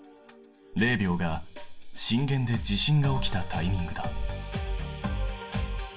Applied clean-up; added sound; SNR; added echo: none; none; none; reverberation time 0.3 s.